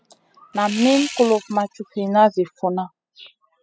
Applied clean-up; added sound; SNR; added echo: classical method spectral subtraction.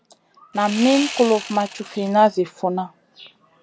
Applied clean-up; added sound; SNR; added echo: none; Sawing; 11 dB; none.